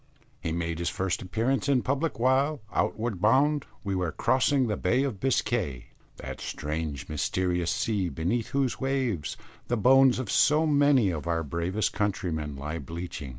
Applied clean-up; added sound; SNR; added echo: none; none; none; none.